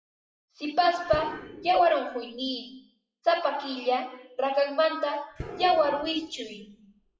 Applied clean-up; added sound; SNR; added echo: classical method WPE with log-MMSE.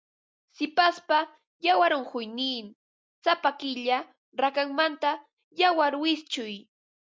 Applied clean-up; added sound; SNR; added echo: none; none; none; none.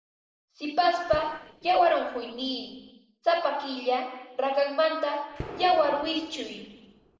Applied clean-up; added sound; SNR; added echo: neural separator model SepFormer DNS4.